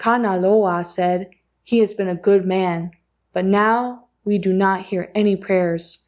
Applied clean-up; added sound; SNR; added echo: none; none; none; none.